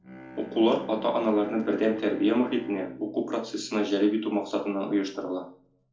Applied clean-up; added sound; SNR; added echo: none; Bowed string instrument; 18 dB; reverberation time 0.4 s.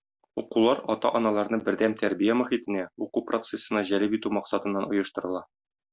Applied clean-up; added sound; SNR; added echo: none; none; none; none.